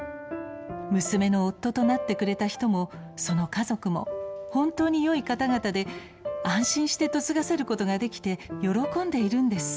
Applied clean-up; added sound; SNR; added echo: none; none; none; none.